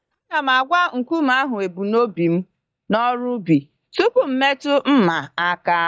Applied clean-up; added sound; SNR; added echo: neural mask model DeepFilterNet 3.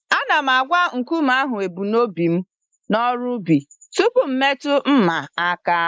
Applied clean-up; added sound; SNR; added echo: neural mask model Resemble Enhance denoiser.